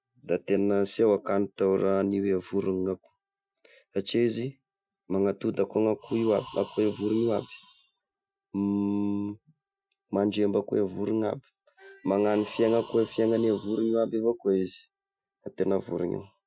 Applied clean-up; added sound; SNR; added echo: classical method Wiener filter.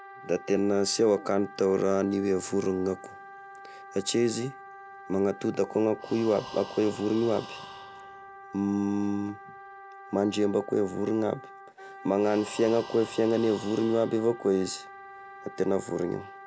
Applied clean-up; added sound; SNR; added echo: none; Breathing + Wind instrument, woodwind instrument; 16 dB; none.